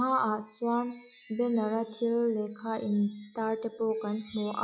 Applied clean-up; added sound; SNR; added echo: classical method log-MMSE.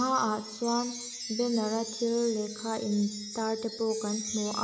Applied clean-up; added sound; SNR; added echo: none; Wind chime; 10 dB; none.